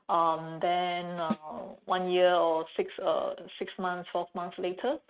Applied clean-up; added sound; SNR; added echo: neural mask model RNNoise.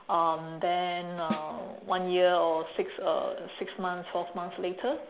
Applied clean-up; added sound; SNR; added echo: none; Snare drum; 6 dB; none.